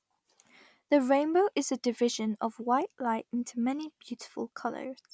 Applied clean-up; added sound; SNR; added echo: none; none; none; none.